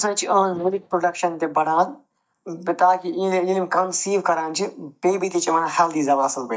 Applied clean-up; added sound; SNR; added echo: neural mask model DeepFilterNet 3.